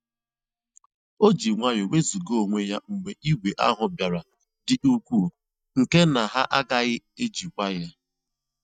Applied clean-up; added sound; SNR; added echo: neural mask model DeepFilterNet 3.